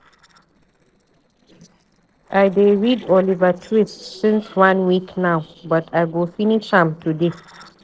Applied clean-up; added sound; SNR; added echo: neural separator model SepFormer DNS4.